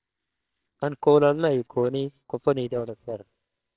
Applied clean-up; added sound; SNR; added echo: neural separator model SepFormer WHAMR!.